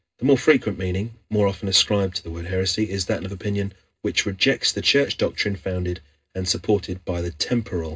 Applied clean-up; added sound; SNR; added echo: none; none; none; reverberation time 0.2 s.